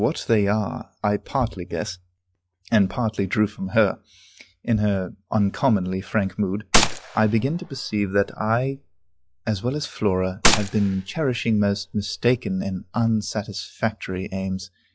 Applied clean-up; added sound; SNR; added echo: classical method log-MMSE.